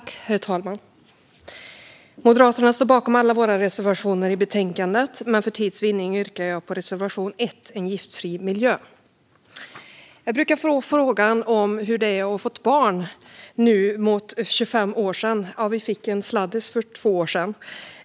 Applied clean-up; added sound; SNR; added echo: none; none; none; none.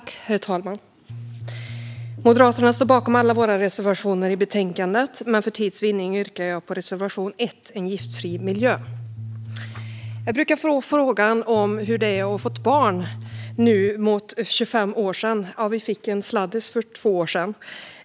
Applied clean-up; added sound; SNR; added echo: none; Bass guitar; 11 dB; none.